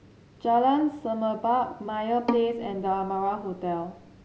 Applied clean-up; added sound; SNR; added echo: none; Bowed string instrument; 7 dB; none.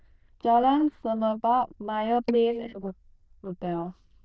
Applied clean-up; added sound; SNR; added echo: neural diffusion model UNIVERSE++.